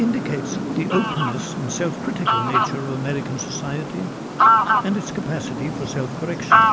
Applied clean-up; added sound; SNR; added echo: none; Fowl; -5 dB; none.